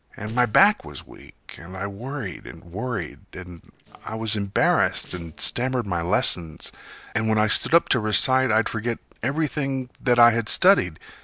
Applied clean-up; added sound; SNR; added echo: neural separator model SepFormer DNS4.